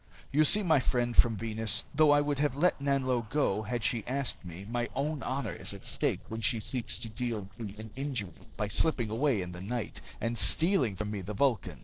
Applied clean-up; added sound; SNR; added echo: neural separator model SepFormer DNS4.